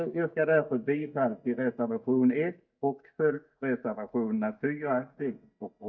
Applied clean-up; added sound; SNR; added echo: neural mask model DeepFilterNet 3.